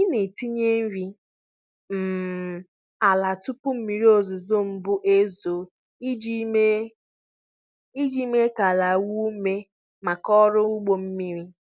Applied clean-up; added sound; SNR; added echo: none; none; none; none.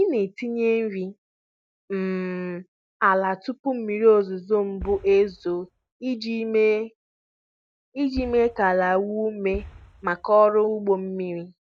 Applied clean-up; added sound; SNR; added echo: none; Boom; 18 dB; none.